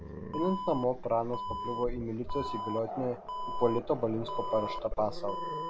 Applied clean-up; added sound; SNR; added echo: none; Alarm + Growling; 4 dB; none.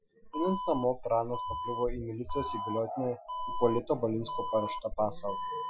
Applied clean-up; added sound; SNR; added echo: classical method Wiener filter.